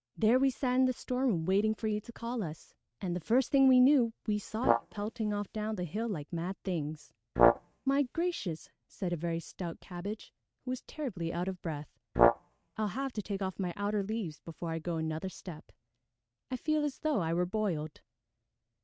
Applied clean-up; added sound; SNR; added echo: neural mask model RNNoise.